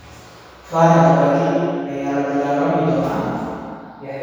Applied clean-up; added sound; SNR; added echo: none; none; none; reverberation time 2.2 s.